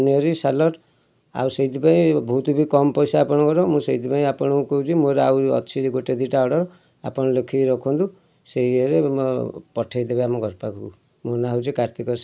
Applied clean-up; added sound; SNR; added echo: none; none; none; none.